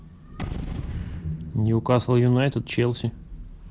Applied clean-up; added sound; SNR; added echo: none; Thunder + Gunshot, gunfire / Boom; 10 dB; none.